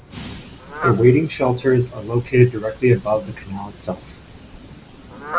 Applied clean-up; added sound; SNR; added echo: none; Fowl; 12 dB; none.